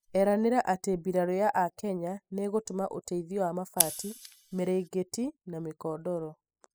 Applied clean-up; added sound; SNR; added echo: classical method spectral subtraction.